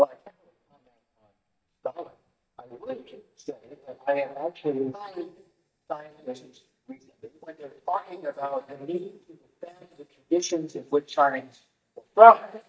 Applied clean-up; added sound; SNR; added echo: neural mask model DeepFilterNet 3.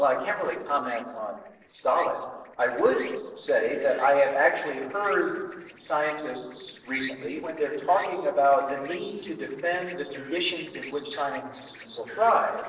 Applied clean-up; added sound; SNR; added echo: neural separator model SepFormer DNS4.